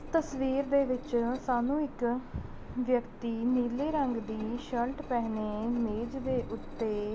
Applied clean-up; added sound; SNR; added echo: none; Engine; 13 dB; none.